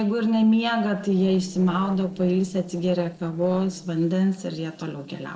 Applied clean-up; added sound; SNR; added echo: neural separator model SepFormer DNS4.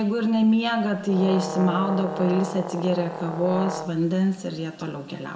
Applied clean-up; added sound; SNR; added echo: none; Brass instrument; 8 dB; reverberation time 0.7 s.